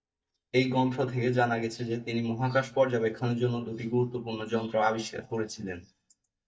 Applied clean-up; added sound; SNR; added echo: neural mask model DeepFilterNet 3.